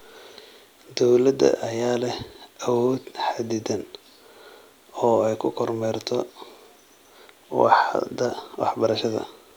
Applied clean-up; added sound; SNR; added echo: none; none; none; none.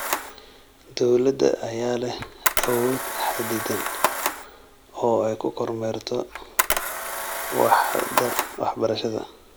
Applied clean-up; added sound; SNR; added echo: none; Camera; 4 dB; none.